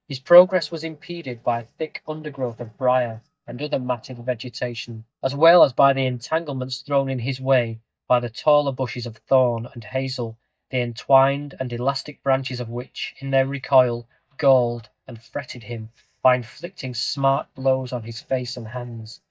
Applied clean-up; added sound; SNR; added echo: neural mask model DeepFilterNet 3.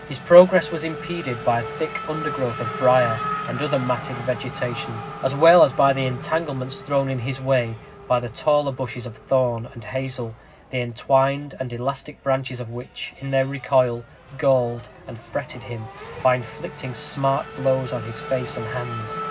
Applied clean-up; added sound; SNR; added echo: none; Race car, auto racing / Accelerating, revving, vroom; 12 dB; reverberation time 0.4 s.